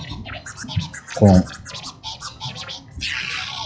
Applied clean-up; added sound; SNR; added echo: classical method WPE with log-MMSE.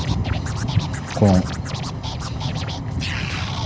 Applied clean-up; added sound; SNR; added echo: none; Scratching (performance technique); 11 dB; reverberation time 2.3 s.